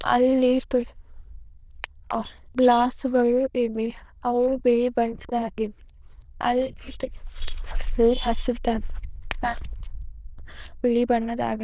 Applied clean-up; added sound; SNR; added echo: neural diffusion model UNIVERSE++.